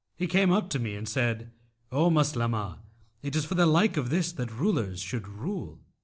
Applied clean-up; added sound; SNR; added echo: none; none; none; none.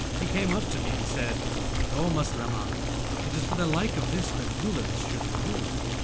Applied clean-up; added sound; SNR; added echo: none; Boiling; -3 dB; none.